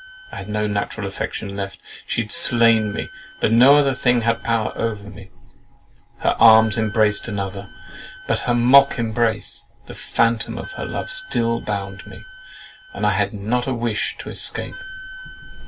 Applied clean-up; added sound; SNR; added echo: none; Wind instrument, woodwind instrument; 19 dB; none.